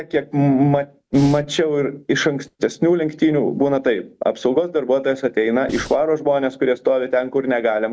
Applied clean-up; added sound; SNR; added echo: none; Breathing; 15 dB; none.